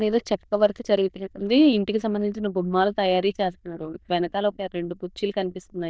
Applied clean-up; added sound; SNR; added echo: neural diffusion model UNIVERSE++.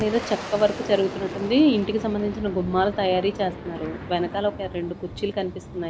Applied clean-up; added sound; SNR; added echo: none; Boom; 11 dB; none.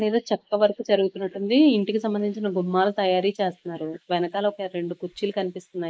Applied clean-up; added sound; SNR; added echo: neural mask model Resemble Enhance denoiser.